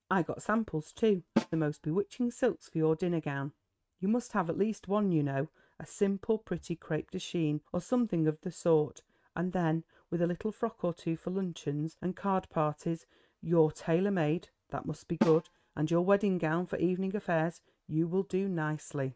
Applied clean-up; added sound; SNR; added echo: neural mask model RNNoise.